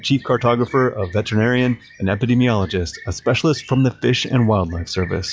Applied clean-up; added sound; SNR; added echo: classical method log-MMSE.